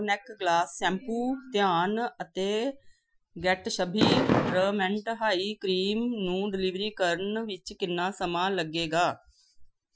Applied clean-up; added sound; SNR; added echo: classical method Wiener filter.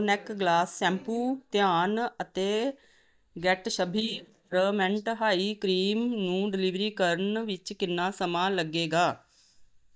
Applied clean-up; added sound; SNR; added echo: neural mask model DeepFilterNet 3.